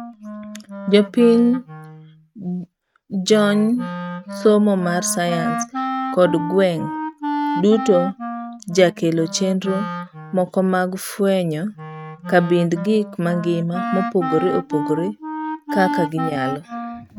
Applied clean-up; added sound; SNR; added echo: neural mask model RNNoise.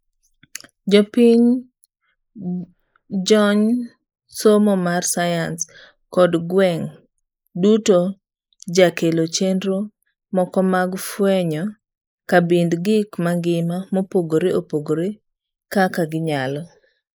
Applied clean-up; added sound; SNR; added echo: neural mask model Resemble Enhance denoiser.